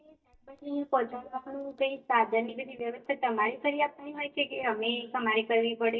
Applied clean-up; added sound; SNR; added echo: neural mask model DeepFilterNet 3.